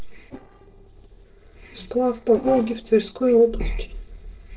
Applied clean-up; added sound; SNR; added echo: neural separator model SepFormer DNS4.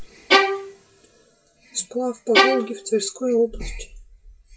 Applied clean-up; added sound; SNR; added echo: classical method WPE with log-MMSE.